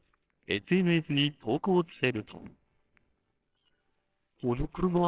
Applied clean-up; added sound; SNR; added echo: neural separator model SepFormer WHAMR!.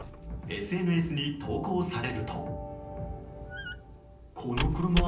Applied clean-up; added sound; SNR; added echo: none; Squeak; 5 dB; reverberation time 0.6 s.